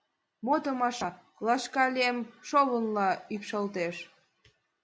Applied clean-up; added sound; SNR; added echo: none; none; none; none.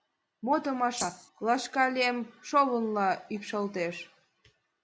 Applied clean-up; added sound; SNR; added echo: none; Rattle (instrument); 8 dB; none.